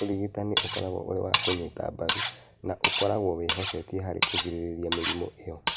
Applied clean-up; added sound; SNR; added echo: none; Cutlery, silverware; 1 dB; none.